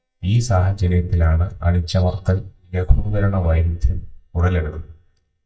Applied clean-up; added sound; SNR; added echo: neural mask model DeepFilterNet 3.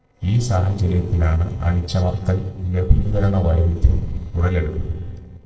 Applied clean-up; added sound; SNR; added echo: neural separator model SepFormer DNS4.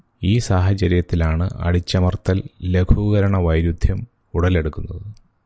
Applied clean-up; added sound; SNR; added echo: none; none; none; none.